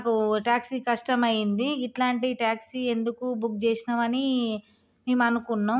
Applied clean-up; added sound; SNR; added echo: none; none; none; none.